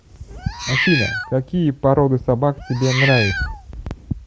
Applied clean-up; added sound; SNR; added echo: none; Meow; 5 dB; none.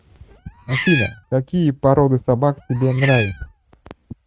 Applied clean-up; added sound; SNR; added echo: neural mask model RNNoise.